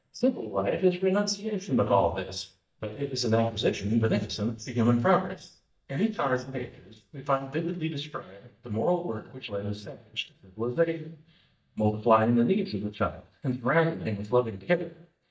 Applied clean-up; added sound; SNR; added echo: neural mask model DeepFilterNet 3.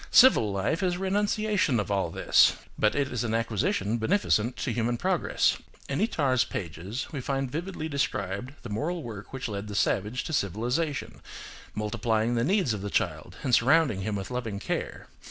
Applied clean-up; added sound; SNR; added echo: none; none; none; none.